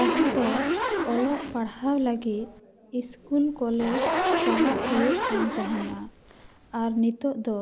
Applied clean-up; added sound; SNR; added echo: none; Zipper (clothing); 1 dB; none.